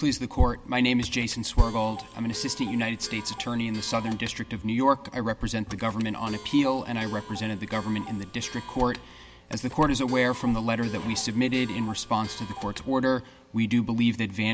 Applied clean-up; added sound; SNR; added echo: none; Clock; 16 dB; none.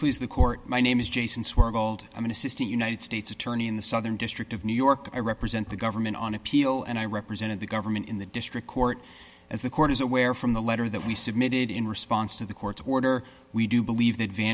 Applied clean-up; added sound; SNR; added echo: none; none; none; none.